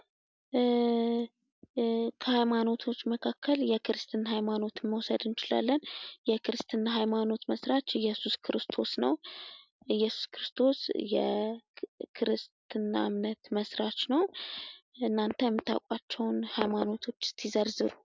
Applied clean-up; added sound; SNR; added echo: none; none; none; none.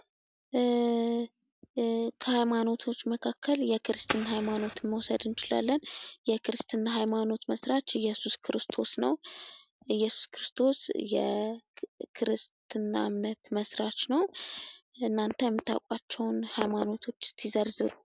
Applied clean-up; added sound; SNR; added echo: none; Fire; 9 dB; none.